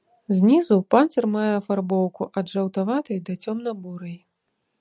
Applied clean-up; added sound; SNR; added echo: none; none; none; none.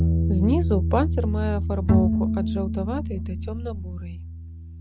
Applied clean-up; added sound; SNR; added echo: none; Bass guitar + Bowed string instrument; -5 dB; none.